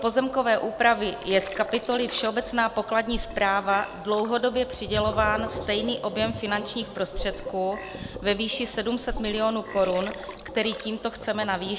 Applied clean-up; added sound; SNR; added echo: none; Gurgling + Burping, eructation; 12 dB; none.